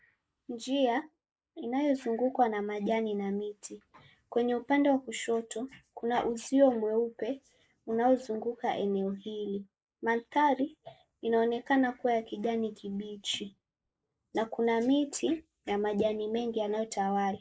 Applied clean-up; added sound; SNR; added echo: neural mask model Resemble Enhance denoiser.